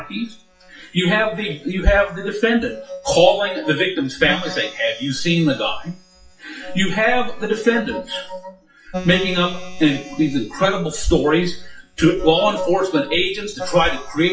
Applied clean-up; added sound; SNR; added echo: classical method WPE with log-MMSE.